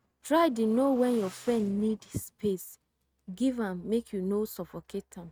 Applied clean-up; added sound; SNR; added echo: neural mask model RNNoise.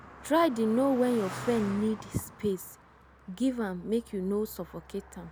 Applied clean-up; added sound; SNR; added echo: none; Car passing by; 15 dB; none.